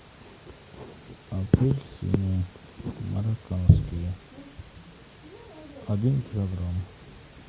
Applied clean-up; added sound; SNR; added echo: none; none; none; none.